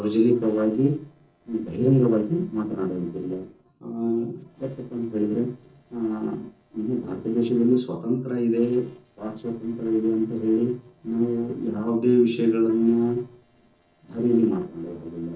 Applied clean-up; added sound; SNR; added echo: neural separator model SepFormer DNS4.